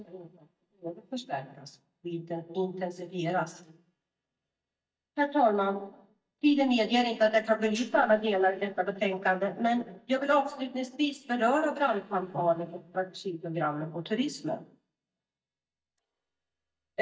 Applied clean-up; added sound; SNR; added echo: neural mask model DeepFilterNet 3.